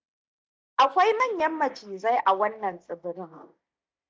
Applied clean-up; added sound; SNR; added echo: neural mask model DeepFilterNet 3.